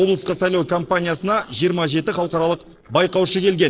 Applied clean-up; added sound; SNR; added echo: neural separator model SepFormer DNS4.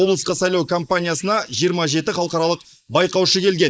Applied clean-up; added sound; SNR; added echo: neural mask model Resemble Enhance denoiser.